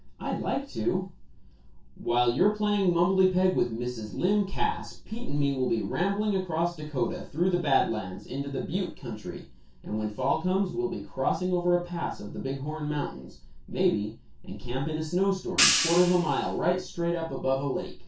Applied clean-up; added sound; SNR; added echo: none; Hi-hat; 1 dB; reverberation time 0.2 s.